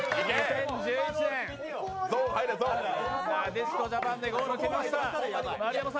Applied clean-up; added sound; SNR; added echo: none; none; none; none.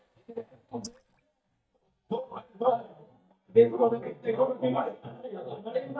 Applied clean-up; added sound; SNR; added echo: neural mask model DeepFilterNet 3.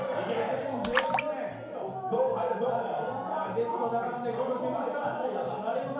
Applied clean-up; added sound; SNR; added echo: none; Splash, splatter; 6 dB; reverberation time 1.0 s.